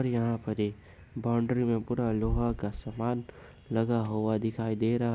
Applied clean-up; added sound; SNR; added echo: none; Wind / Bird; 14 dB; none.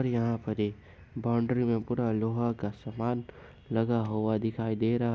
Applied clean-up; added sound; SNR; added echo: none; none; none; none.